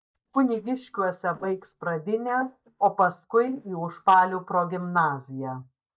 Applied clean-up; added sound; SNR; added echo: neural mask model DeepFilterNet 3.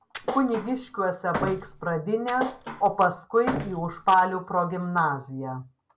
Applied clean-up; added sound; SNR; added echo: none; Thump, thud; 9 dB; none.